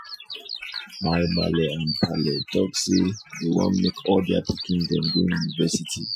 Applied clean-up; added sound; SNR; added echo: classical method Wiener filter.